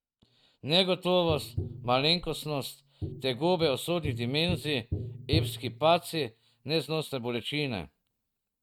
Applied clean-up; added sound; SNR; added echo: neural mask model RNNoise.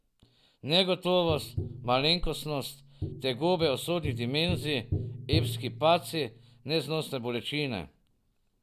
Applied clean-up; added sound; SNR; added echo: none; Tap; 8 dB; none.